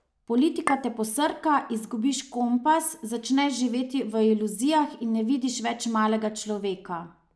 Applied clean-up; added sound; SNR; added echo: none; Chink, clink; 6 dB; none.